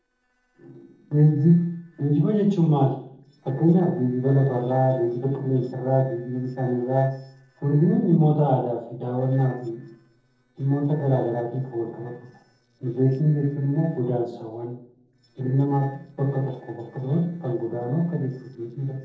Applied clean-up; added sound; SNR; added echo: neural separator model SepFormer DNS4.